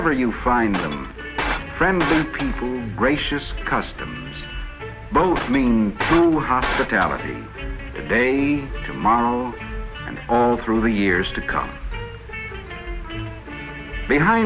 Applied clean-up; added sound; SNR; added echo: none; Shatter; 7 dB; none.